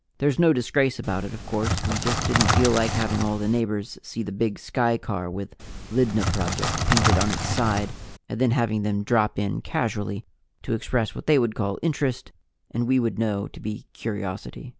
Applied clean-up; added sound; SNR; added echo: none; Crackle; 1 dB; none.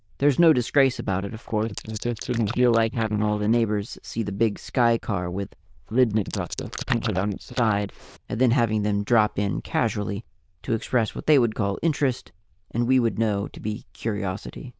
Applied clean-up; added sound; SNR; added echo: neural diffusion model UNIVERSE++.